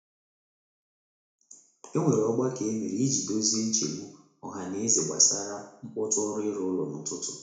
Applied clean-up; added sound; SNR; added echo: none; none; none; reverberation time 0.6 s.